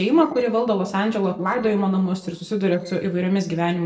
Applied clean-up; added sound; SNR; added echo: neural separator model SepFormer DNS4.